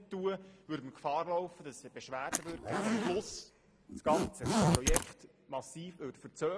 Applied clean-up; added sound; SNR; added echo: neural mask model Resemble Enhance denoiser.